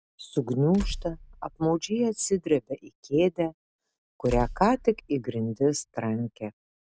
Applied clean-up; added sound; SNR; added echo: none; Tools; 12 dB; none.